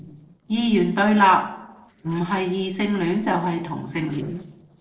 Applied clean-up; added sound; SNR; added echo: neural separator model SepFormer DNS4.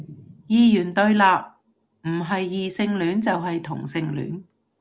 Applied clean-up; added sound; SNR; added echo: none; none; none; none.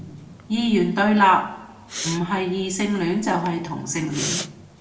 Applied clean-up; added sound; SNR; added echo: none; Respiratory sounds; 13 dB; reverberation time 0.7 s.